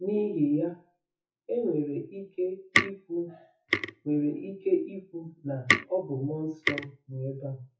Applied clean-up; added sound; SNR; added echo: classical method WPE with log-MMSE.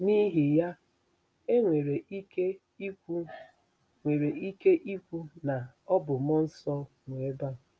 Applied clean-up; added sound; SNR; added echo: none; none; none; none.